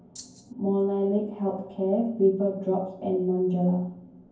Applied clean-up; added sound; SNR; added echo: none; Rattle (instrument); 20 dB; reverberation time 0.9 s.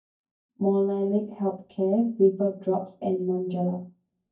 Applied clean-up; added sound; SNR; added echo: neural mask model DeepFilterNet 3.